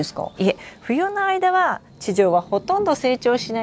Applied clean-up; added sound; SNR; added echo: none; none; none; none.